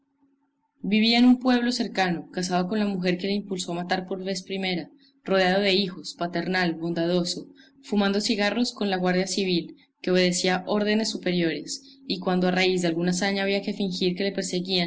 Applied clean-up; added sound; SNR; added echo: none; none; none; none.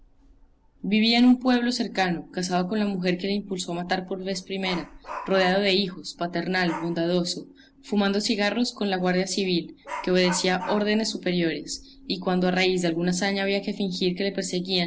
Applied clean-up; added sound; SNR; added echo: none; Dog; 18 dB; none.